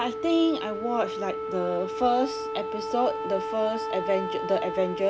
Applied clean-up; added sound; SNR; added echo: none; Wind instrument, woodwind instrument; 5 dB; none.